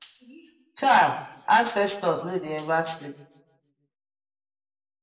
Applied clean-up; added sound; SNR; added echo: none; Tambourine; 11 dB; reverberation time 0.7 s.